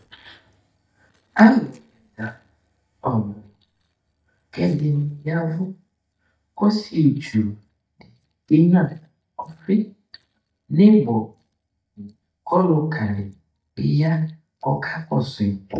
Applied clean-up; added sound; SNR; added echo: neural mask model DeepFilterNet 3.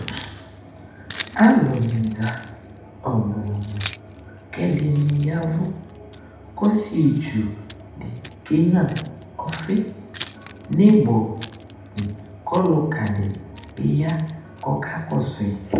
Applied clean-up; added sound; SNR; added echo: none; Keys jangling; 12 dB; reverberation time 0.8 s.